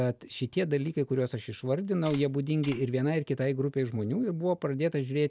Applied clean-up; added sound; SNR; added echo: none; Tap; 17 dB; none.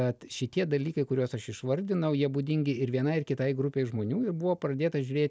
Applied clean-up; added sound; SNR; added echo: none; none; none; none.